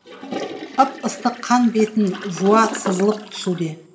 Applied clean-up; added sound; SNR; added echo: none; Toilet flush; 12 dB; reverberation time 0.8 s.